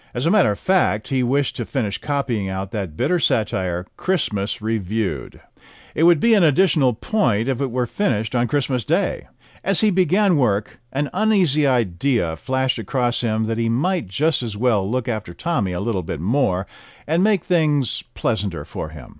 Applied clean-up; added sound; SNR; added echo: none; none; none; none.